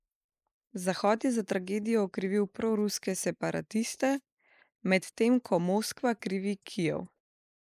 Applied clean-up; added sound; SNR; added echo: neural mask model Resemble Enhance denoiser.